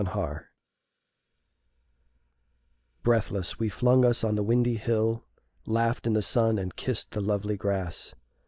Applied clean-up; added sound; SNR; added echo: neural mask model Resemble Enhance denoiser.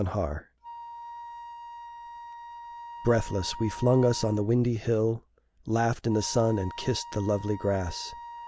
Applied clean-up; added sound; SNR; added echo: none; Wind instrument, woodwind instrument; 15 dB; none.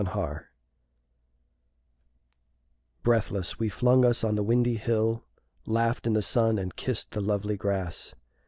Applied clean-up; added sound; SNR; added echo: none; none; none; none.